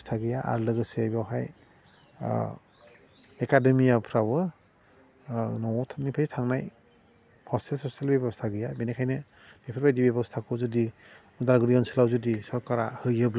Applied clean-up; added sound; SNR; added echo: none; none; none; none.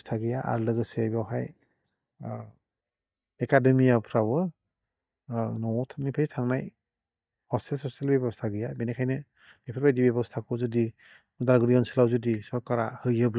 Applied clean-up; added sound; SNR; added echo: neural mask model DeepFilterNet 3.